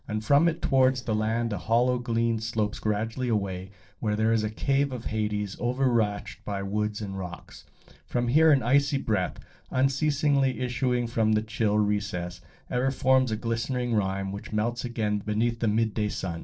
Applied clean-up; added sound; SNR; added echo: neural separator model SepFormer DNS4.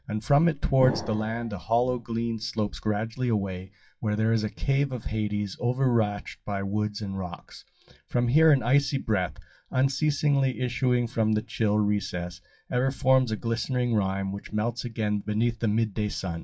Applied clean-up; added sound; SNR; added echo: classical method WPE with log-MMSE.